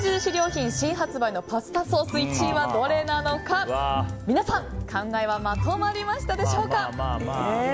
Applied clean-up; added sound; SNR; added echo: none; none; none; none.